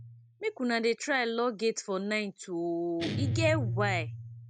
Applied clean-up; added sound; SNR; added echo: neural mask model RNNoise.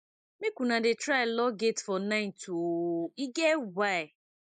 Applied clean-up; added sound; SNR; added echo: neural mask model Resemble Enhance denoiser.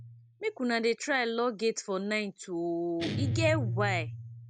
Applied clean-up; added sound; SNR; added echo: none; Guitar; 5 dB; none.